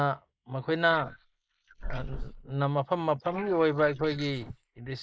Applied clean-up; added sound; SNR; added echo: neural mask model Resemble Enhance denoiser.